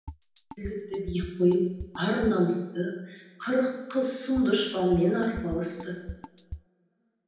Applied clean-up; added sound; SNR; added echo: none; Drum kit; 14 dB; reverberation time 0.9 s.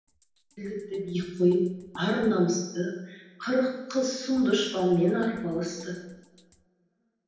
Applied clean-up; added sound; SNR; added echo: neural separator model SepFormer DNS4.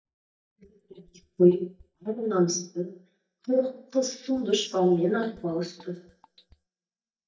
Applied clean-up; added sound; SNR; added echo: neural mask model DeepFilterNet 3.